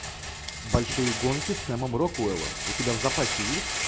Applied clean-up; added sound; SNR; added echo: none; Rattle; 3 dB; none.